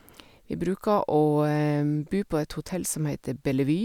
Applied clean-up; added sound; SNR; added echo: none; none; none; none.